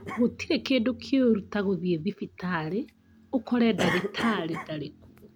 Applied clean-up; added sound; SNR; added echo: none; Cough; 11 dB; none.